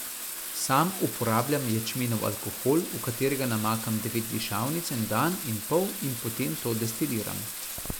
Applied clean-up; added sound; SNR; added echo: none; Bathtub (filling or washing); 7 dB; none.